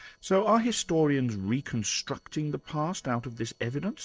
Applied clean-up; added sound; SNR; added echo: neural separator model SepFormer DNS4.